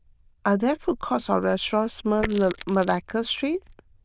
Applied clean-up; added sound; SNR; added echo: neural diffusion model UNIVERSE++.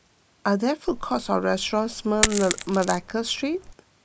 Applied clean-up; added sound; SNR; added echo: none; Coin (dropping); 6 dB; none.